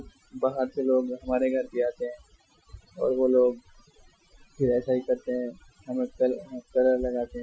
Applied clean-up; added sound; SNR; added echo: classical method Wiener filter.